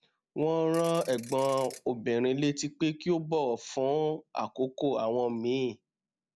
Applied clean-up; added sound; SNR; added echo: none; Ratchet, pawl / Percussion; 16 dB; none.